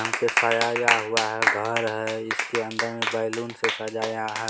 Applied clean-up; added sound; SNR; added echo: none; Clapping; 0 dB; none.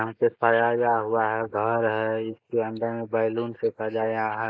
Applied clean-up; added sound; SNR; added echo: neural mask model Resemble Enhance denoiser.